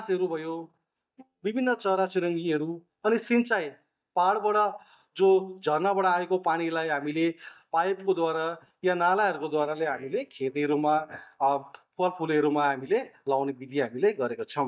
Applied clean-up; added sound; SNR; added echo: neural mask model DeepFilterNet 3.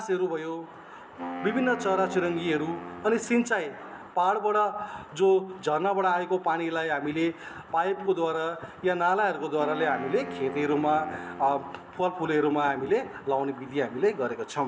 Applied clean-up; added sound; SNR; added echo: none; Wind instrument, woodwind instrument; 12 dB; none.